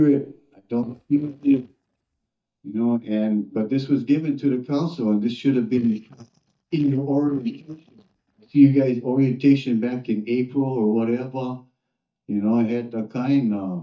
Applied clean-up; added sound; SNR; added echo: neural mask model DeepFilterNet 3.